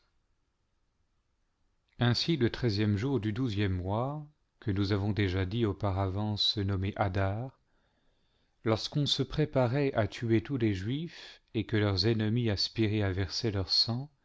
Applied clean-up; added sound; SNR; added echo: none; none; none; none.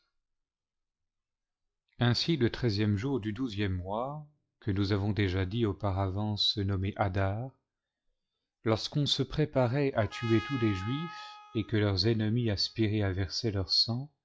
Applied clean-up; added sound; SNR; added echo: classical method log-MMSE.